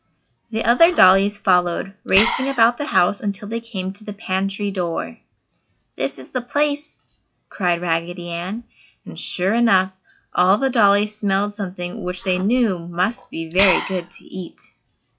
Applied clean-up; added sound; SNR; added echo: classical method log-MMSE.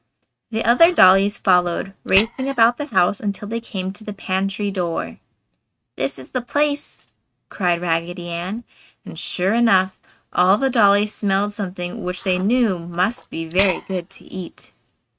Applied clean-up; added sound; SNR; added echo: neural mask model RNNoise.